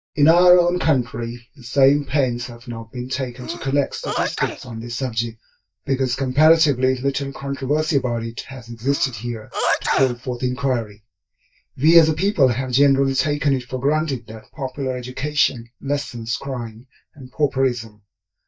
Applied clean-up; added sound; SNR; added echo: neural mask model DeepFilterNet 3.